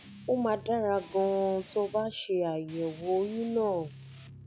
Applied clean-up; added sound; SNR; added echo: none; Guitar; 19 dB; none.